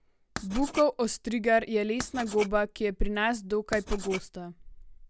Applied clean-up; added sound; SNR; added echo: none; Writing; 14 dB; none.